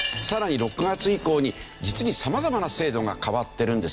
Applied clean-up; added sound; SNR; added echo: none; Wind chime; 11 dB; none.